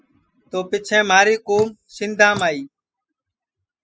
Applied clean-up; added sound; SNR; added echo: classical method spectral subtraction.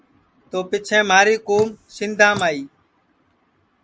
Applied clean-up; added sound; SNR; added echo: none; Drip; 15 dB; none.